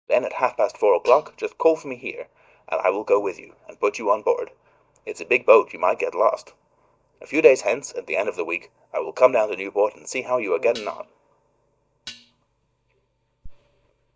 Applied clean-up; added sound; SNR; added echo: neural mask model DeepFilterNet 3.